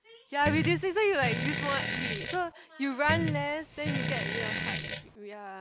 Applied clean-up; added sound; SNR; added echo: none; Fart; 2 dB; none.